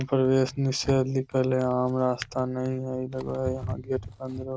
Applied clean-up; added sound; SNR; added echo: none; Drawer open or close; 14 dB; none.